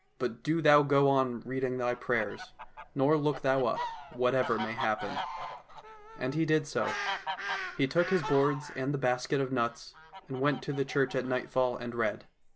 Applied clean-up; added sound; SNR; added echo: none; Fowl; 11 dB; none.